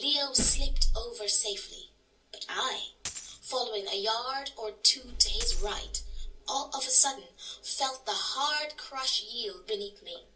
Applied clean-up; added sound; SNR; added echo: none; Coin (dropping); 11 dB; reverberation time 0.3 s.